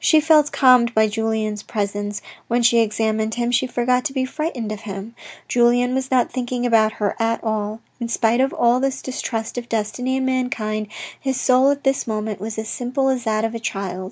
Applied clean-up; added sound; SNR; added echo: none; none; none; none.